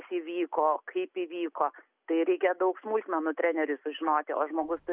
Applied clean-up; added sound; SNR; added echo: none; none; none; none.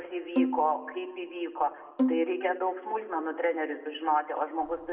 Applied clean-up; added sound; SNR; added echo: none; Bowed string instrument; 3 dB; reverberation time 1.1 s.